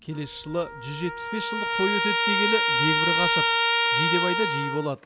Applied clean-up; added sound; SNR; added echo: none; Trumpet; -5 dB; none.